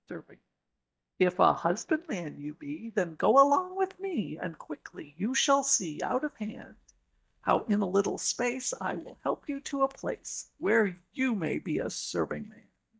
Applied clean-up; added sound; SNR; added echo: neural mask model DeepFilterNet 3.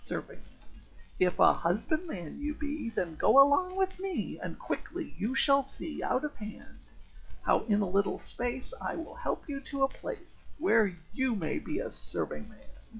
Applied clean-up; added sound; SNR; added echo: classical method WPE with log-MMSE.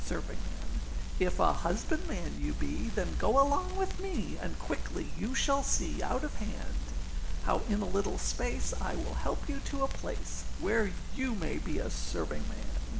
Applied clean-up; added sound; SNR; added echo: none; Crackle; -2 dB; reverberation time 2.5 s.